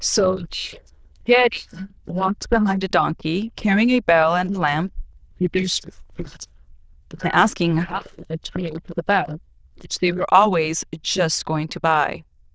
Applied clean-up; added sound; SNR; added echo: neural diffusion model UNIVERSE++.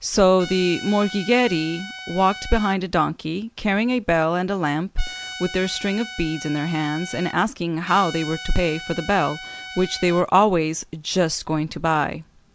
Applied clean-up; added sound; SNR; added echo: none; Trumpet; 14 dB; none.